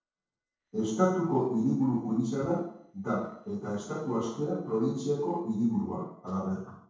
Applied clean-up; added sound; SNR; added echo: neural separator model SepFormer DNS4.